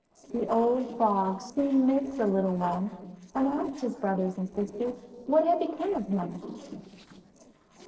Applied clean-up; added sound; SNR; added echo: neural separator model SepFormer DNS4.